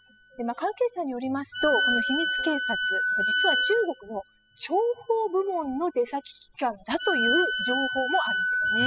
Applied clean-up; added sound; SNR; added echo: classical method spectral subtraction.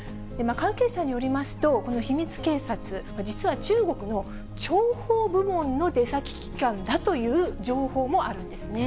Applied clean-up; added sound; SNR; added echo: none; none; none; none.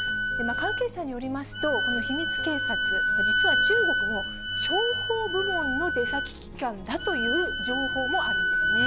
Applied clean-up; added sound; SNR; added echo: none; Wind instrument, woodwind instrument; -4 dB; none.